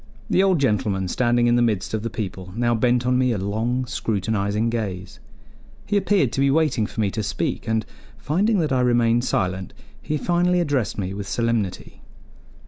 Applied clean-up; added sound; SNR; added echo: none; none; none; none.